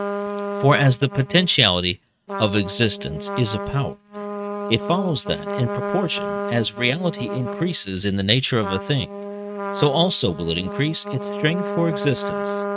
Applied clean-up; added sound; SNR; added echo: neural mask model RNNoise.